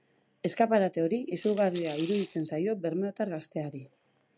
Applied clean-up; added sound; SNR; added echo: none; Rattle / Rattle (instrument); 11 dB; none.